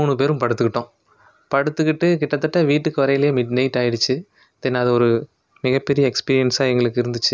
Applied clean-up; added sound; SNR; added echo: none; none; none; none.